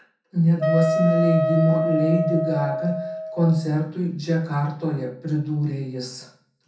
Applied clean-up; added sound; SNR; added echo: none; Wind instrument, woodwind instrument; 2 dB; reverberation time 0.5 s.